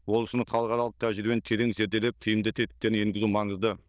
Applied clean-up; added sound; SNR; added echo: neural diffusion model UNIVERSE++.